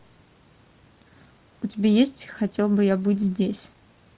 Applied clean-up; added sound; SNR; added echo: none; none; none; none.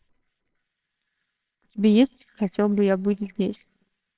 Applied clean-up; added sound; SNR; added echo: neural separator model SepFormer WHAMR!.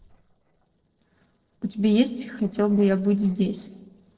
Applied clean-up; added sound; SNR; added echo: neural separator model SepFormer DNS4.